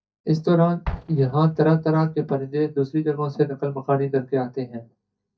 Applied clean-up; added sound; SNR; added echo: neural mask model DeepFilterNet 3.